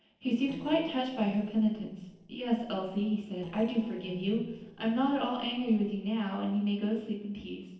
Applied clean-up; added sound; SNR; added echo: neural separator model SepFormer DNS4.